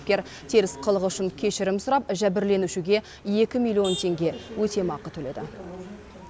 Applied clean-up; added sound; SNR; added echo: none; Motor vehicle (road); 19 dB; none.